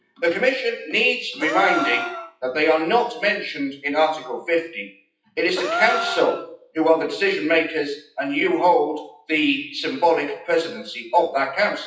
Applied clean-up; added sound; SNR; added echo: classical method WPE with log-MMSE.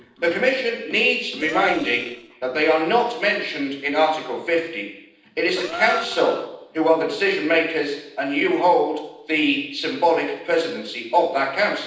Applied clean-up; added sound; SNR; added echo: neural separator model SepFormer DNS4.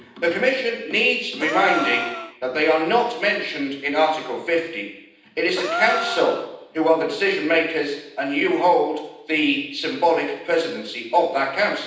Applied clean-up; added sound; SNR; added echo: none; Gasp; 8 dB; reverberation time 0.9 s.